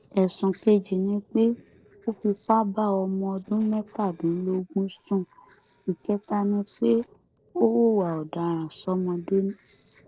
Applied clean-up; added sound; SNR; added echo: neural separator model SepFormer DNS4.